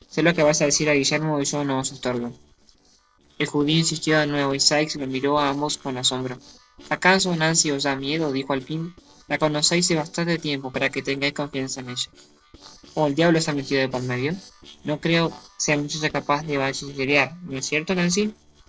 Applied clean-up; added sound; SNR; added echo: neural separator model SepFormer DNS4.